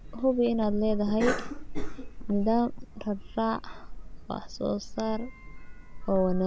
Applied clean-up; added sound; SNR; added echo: none; Cough; 4 dB; none.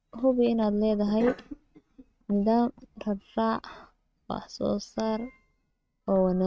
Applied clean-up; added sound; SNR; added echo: neural mask model RNNoise.